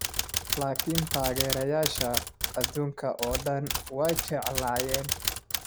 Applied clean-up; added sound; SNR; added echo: none; Typewriter; 1 dB; none.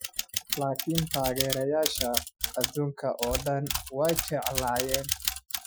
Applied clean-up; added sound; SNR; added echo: classical method Wiener filter.